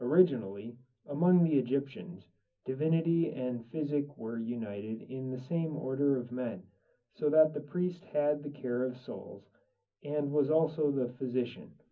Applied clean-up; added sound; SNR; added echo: none; none; none; reverberation time 0.4 s.